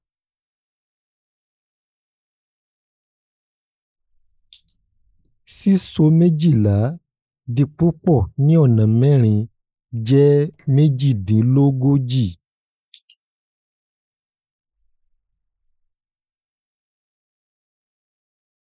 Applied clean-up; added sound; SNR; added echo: neural mask model Resemble Enhance denoiser.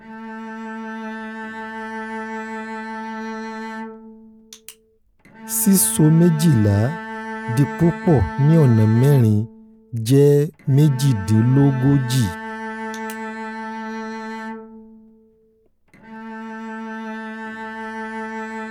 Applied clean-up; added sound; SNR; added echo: none; Bowed string instrument; 11 dB; none.